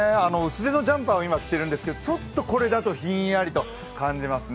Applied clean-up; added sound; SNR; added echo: none; none; none; none.